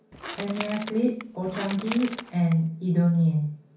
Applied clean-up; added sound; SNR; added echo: none; Crushing / Wood; 12 dB; reverberation time 0.6 s.